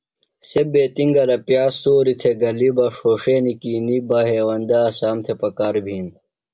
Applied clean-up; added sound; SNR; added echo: none; none; none; none.